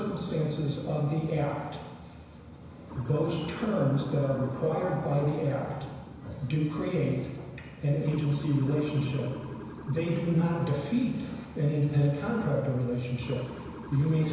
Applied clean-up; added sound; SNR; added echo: none; Motor vehicle (road) / Siren; 16 dB; reverberation time 1.0 s.